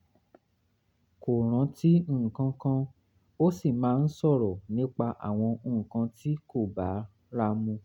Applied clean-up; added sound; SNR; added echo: none; none; none; none.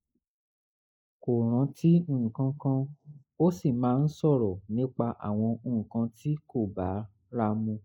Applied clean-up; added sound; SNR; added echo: neural mask model Resemble Enhance denoiser.